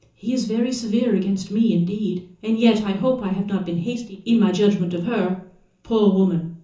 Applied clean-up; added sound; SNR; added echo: none; none; none; reverberation time 0.8 s.